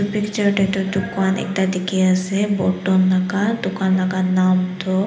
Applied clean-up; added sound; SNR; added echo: none; none; none; reverberation time 0.8 s.